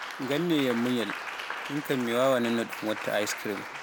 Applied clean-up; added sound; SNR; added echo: none; Applause; 8 dB; none.